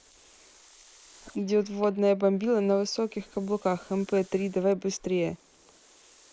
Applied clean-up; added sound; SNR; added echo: neural mask model Resemble Enhance denoiser.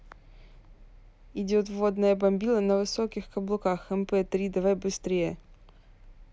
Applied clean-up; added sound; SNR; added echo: none; none; none; none.